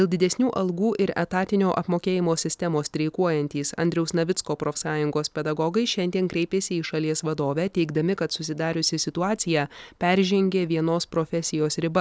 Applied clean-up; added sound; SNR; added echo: none; none; none; none.